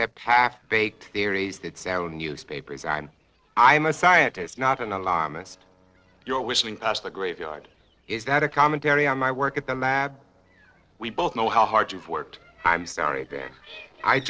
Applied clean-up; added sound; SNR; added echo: neural separator model SepFormer DNS4.